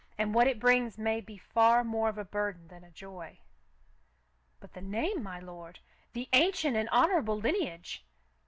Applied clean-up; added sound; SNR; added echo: none; none; none; none.